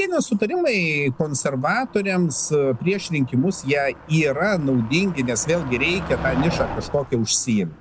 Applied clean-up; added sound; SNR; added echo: none; Motor vehicle (road); 13 dB; none.